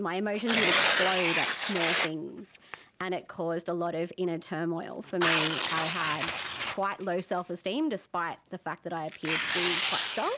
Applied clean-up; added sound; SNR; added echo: none; Tearing; -2 dB; none.